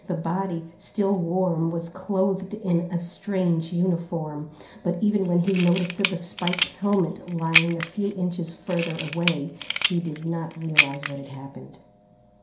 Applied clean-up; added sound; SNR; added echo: none; Camera; 2 dB; reverberation time 0.5 s.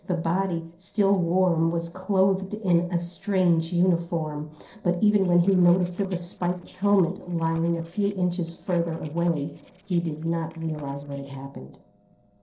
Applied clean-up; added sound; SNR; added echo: neural separator model SepFormer DNS4.